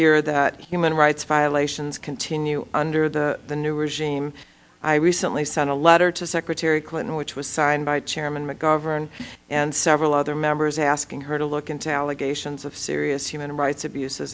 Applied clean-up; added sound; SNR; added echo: none; none; none; none.